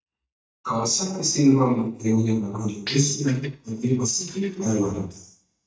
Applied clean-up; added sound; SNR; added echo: neural mask model DeepFilterNet 3.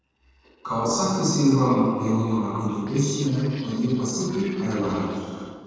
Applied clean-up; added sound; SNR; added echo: neural separator model SepFormer DNS4.